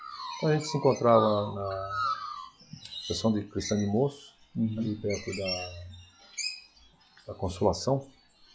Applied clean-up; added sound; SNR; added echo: classical method log-MMSE.